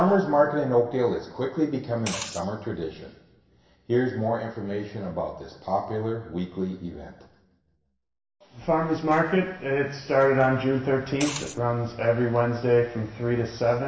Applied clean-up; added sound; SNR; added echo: none; Liquid; 11 dB; reverberation time 1.1 s.